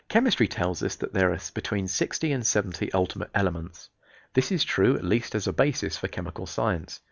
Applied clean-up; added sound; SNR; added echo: none; none; none; none.